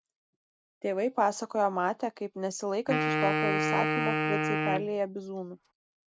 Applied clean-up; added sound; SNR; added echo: neural mask model RNNoise.